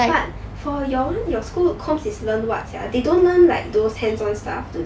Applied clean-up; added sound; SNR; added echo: none; Aircraft; 20 dB; none.